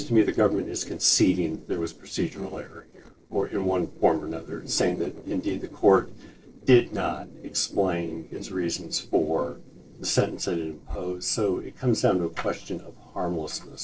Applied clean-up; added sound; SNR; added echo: neural separator model SepFormer DNS4.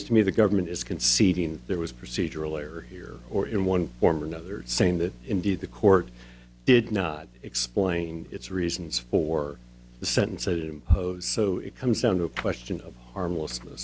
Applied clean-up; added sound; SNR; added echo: none; none; none; none.